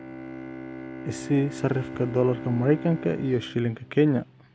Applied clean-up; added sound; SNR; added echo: none; Bowed string instrument; 12 dB; none.